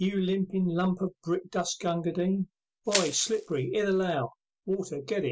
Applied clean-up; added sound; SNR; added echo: none; Crushing; 6 dB; none.